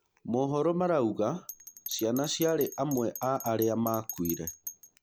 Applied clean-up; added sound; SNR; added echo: none; Bell; 14 dB; none.